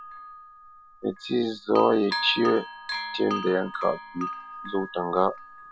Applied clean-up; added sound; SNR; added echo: none; Bell; 9 dB; none.